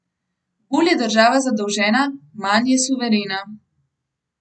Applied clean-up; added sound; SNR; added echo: none; none; none; none.